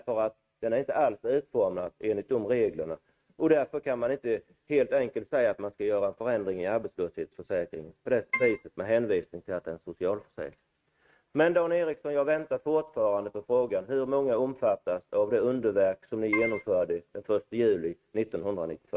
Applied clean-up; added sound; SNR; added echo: neural mask model RNNoise.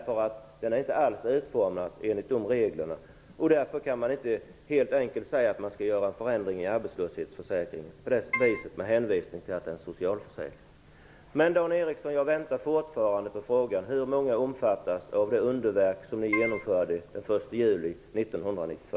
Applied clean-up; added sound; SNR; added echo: none; Keyboard (musical); 3 dB; none.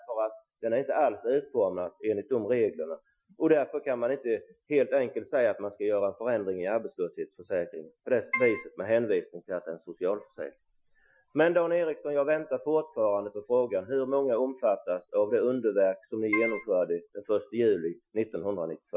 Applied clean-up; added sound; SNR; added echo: classical method Wiener filter.